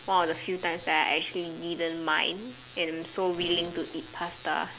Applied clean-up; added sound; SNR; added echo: none; none; none; none.